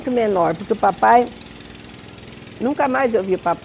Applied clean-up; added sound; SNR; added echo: none; none; none; none.